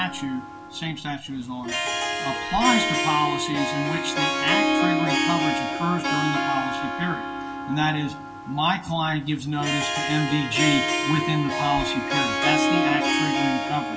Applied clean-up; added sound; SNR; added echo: none; Harp; -1 dB; reverberation time 0.2 s.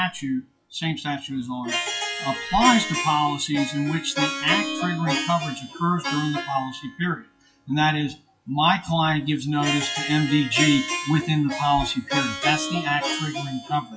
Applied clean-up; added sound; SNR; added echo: classical method WPE with log-MMSE.